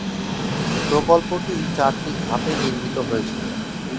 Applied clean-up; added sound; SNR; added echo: none; Train; 1 dB; none.